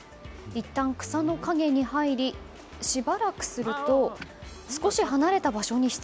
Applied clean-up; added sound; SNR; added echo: none; none; none; none.